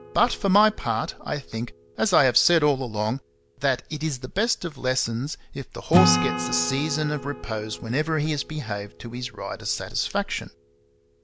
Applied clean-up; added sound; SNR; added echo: none; Acoustic guitar / Strum; 7 dB; none.